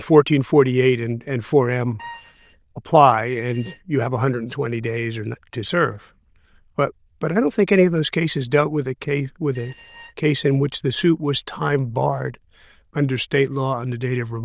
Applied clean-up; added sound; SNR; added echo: neural diffusion model UNIVERSE++.